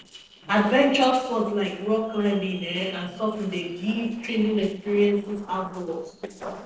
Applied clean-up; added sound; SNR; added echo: neural separator model SepFormer DNS4.